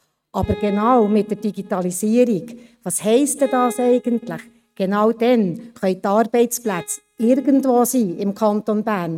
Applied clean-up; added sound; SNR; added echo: neural mask model RNNoise.